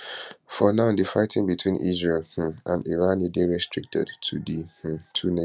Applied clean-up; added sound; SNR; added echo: none; none; none; none.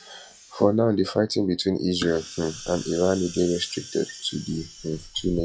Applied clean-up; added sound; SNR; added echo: classical method log-MMSE.